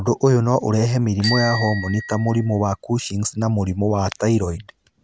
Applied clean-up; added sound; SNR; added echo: none; Bicycle bell; 11 dB; none.